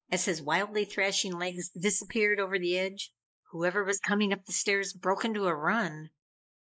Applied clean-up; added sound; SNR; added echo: neural mask model Resemble Enhance denoiser.